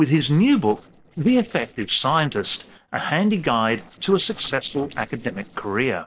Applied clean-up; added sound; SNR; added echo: neural separator model SepFormer DNS4.